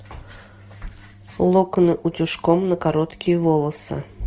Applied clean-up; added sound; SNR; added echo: none; none; none; none.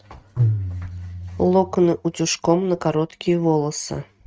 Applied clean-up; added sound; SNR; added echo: neural mask model RNNoise.